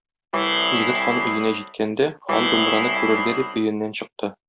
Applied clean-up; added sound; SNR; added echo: none; Plucked string instrument; -1 dB; none.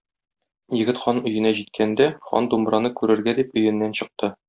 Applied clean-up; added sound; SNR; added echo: none; none; none; none.